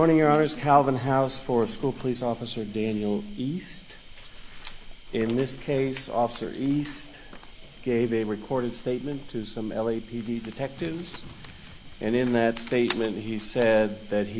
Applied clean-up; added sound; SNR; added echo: none; Cricket; 13 dB; none.